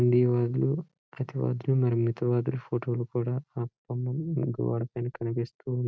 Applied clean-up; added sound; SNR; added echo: none; none; none; none.